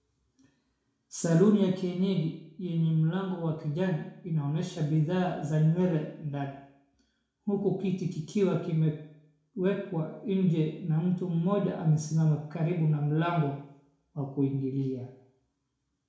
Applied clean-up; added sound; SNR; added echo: none; none; none; reverberation time 0.6 s.